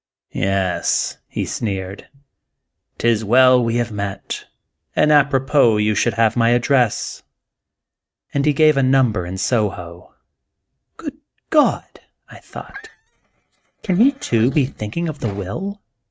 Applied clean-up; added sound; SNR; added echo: neural mask model RNNoise.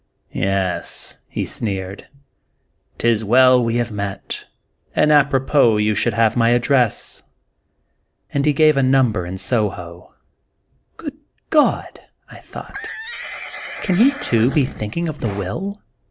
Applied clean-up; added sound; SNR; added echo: none; Livestock, farm animals, working animals; 11 dB; none.